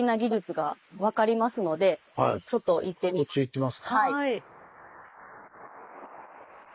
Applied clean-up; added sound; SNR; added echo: neural mask model Resemble Enhance denoiser.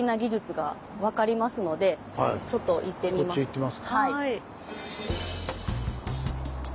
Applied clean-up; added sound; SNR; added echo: none; none; none; none.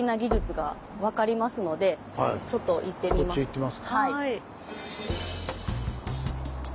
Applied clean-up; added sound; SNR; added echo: none; Knock; 8 dB; none.